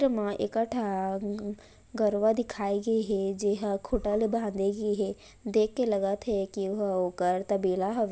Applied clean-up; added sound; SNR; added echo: none; Burping, eructation; 14 dB; none.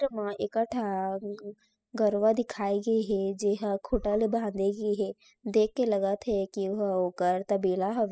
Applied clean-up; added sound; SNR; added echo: classical method spectral subtraction.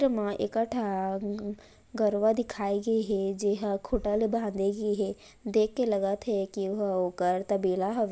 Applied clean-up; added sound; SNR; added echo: neural mask model Resemble Enhance denoiser.